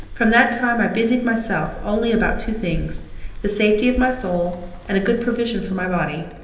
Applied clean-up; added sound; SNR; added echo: none; Sliding door; 11 dB; reverberation time 0.9 s.